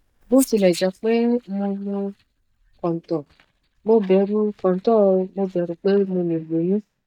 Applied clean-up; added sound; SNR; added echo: neural mask model DeepFilterNet 3.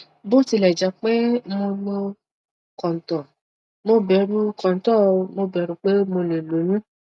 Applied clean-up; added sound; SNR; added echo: none; none; none; none.